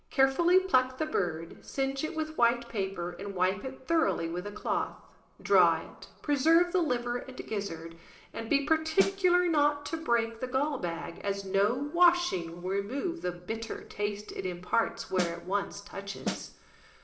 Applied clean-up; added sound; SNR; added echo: none; Snare drum; 7 dB; reverberation time 1.2 s.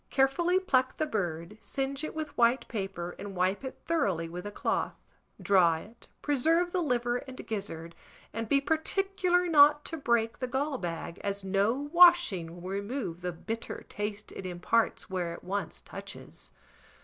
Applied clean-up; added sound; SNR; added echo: none; none; none; none.